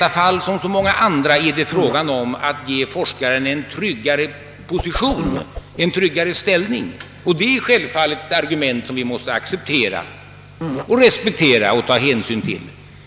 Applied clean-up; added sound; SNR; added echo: none; Fart + Whoosh, swoosh, swish; 9 dB; none.